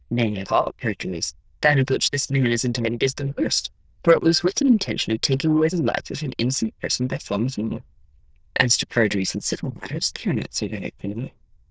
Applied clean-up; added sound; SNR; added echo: neural diffusion model UNIVERSE++.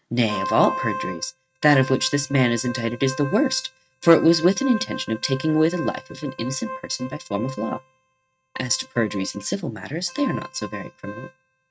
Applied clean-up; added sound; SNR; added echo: neural mask model RNNoise.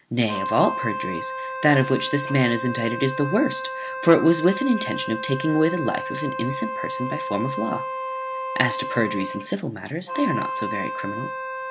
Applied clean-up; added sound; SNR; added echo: none; Wind instrument, woodwind instrument; 6 dB; none.